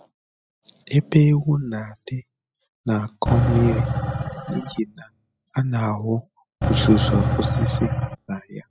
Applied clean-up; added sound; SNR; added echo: classical method spectral subtraction.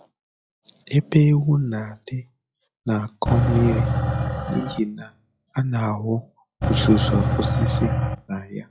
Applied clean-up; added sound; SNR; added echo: classical method log-MMSE.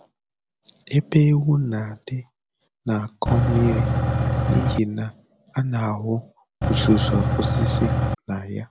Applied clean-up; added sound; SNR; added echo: none; Engine / Truck / Car; -3 dB; none.